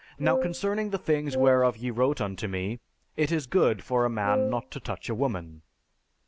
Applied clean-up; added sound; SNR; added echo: none; Wind instrument, woodwind instrument; 2 dB; none.